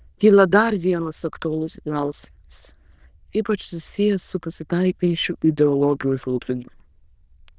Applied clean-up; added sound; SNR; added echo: neural diffusion model UNIVERSE++.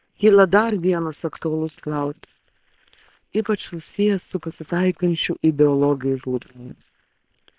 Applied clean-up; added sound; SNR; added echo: neural separator model SepFormer WHAM!.